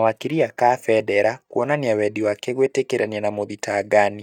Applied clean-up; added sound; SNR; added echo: neural mask model DeepFilterNet 3.